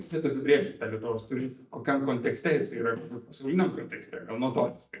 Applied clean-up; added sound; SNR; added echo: neural mask model DeepFilterNet 3.